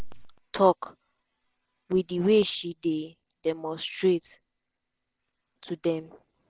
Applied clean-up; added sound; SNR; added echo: none; none; none; none.